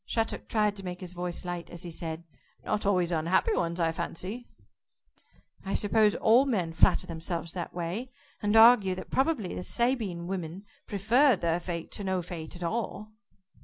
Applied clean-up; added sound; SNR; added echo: none; none; none; none.